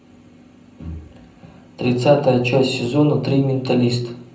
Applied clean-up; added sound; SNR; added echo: none; none; none; reverberation time 0.6 s.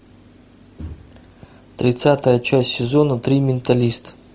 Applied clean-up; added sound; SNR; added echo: none; none; none; none.